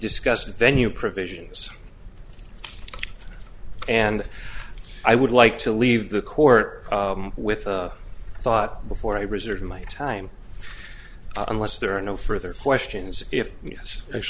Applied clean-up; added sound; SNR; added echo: none; none; none; none.